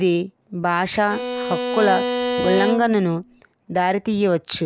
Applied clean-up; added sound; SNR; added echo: none; Bowed string instrument; 3 dB; none.